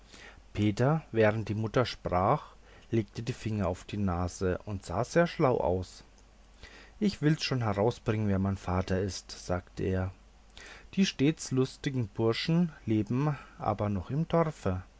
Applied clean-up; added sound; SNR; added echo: none; none; none; none.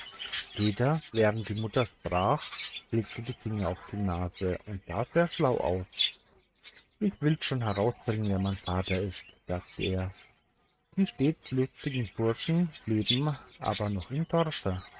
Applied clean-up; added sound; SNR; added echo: neural mask model RNNoise.